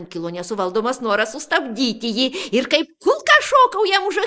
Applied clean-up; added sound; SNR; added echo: neural mask model Resemble Enhance denoiser.